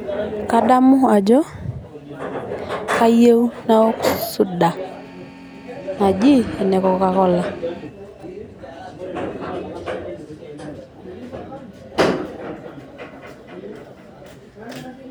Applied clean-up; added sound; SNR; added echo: none; Organ; 20 dB; none.